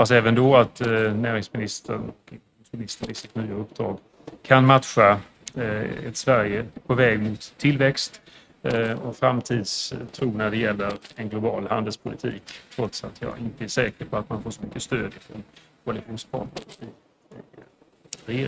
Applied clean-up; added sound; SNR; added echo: neural mask model RNNoise.